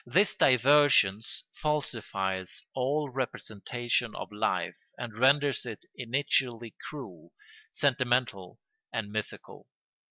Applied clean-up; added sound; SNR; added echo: none; none; none; none.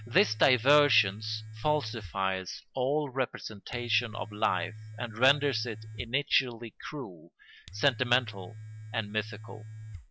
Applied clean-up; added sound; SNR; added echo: none; Domestic sounds, home sounds; 14 dB; none.